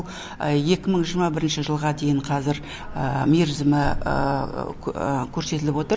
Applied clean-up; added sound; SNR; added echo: none; none; none; none.